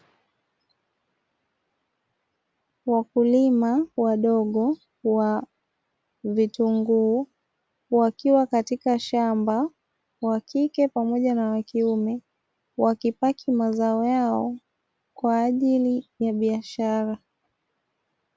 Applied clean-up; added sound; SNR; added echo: none; none; none; none.